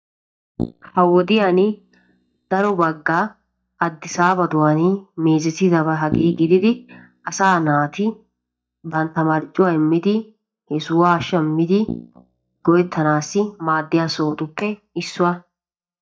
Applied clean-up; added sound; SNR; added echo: neural mask model DeepFilterNet 3.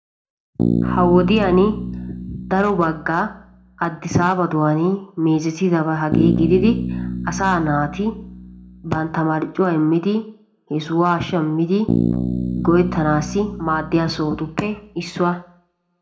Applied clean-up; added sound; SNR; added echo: none; Bass guitar; 5 dB; reverberation time 0.3 s.